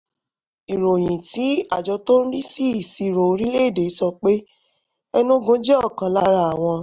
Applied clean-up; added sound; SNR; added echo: none; none; none; none.